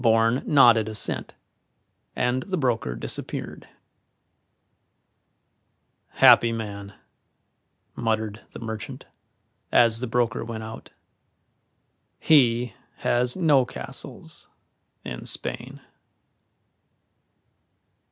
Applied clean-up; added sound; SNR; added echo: none; none; none; none.